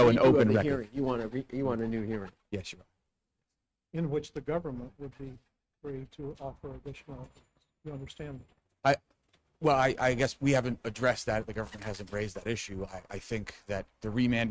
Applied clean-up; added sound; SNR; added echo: neural mask model RNNoise.